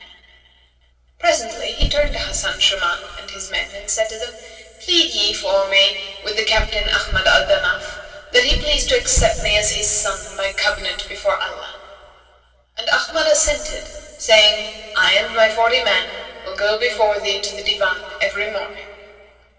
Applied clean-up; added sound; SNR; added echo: none; none; none; reverberation time 2.7 s.